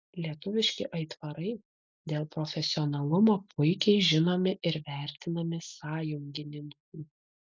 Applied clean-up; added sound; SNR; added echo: none; none; none; none.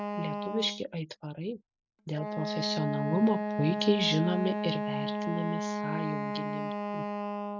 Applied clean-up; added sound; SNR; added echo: none; Wind instrument, woodwind instrument; 1 dB; none.